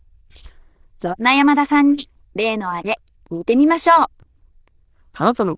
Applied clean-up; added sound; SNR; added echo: neural diffusion model UNIVERSE++.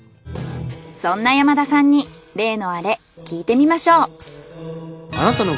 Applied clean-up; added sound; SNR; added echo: none; none; none; none.